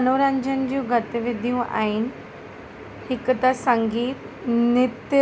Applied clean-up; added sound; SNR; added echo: none; none; none; none.